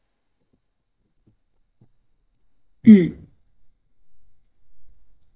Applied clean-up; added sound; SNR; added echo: neural mask model DeepFilterNet 3.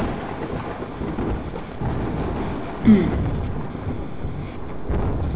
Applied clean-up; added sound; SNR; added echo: none; Thunder; 0 dB; reverberation time 1.4 s.